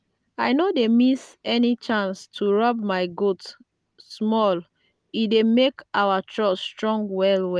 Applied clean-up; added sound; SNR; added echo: none; none; none; none.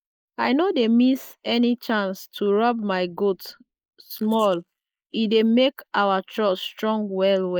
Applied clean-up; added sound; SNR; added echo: neural mask model Resemble Enhance denoiser.